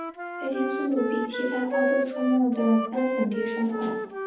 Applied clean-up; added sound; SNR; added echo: none; Wind instrument, woodwind instrument; 3 dB; reverberation time 1.1 s.